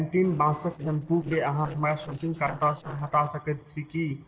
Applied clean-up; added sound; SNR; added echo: neural separator model SepFormer DNS4.